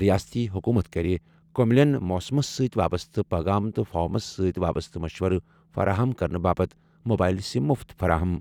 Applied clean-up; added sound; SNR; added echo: none; none; none; none.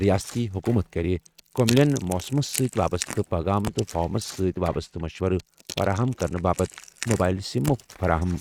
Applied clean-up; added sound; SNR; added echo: neural mask model RNNoise.